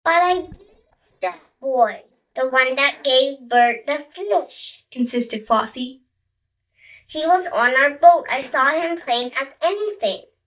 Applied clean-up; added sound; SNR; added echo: neural mask model DeepFilterNet 3.